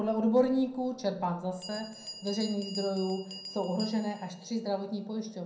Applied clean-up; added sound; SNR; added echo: none; Bell; 15 dB; reverberation time 0.6 s.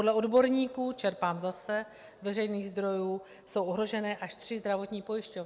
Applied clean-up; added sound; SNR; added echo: none; none; none; none.